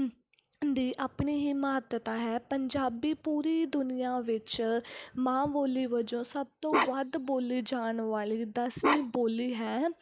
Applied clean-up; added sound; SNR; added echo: neural mask model Resemble Enhance denoiser.